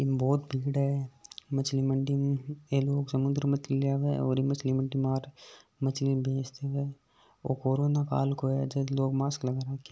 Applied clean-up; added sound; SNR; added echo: none; none; none; none.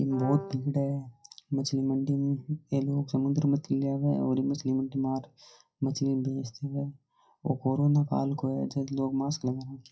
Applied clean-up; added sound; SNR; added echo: classical method WPE with log-MMSE.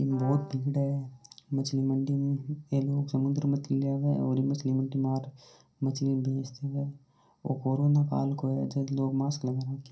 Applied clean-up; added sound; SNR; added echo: none; Brass instrument; 16 dB; reverberation time 0.3 s.